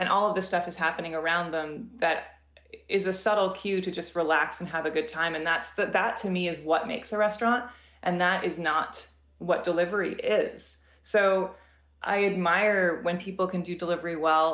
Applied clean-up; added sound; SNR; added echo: none; none; none; none.